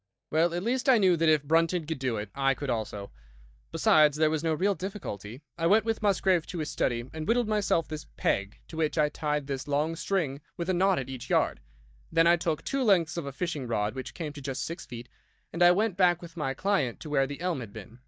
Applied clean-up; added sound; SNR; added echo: neural mask model DeepFilterNet 3.